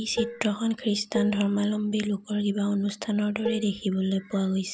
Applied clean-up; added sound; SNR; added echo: none; Dishes, pots, and pans; 9 dB; none.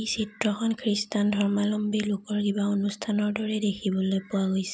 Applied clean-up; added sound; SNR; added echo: none; none; none; none.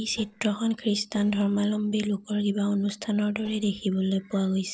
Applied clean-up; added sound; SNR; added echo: neural separator model SepFormer DNS4.